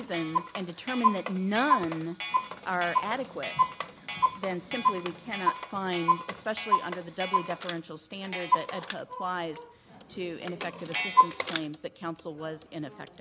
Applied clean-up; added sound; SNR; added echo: none; Clock; -3 dB; none.